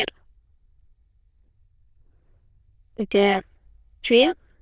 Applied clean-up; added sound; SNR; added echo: neural diffusion model UNIVERSE++.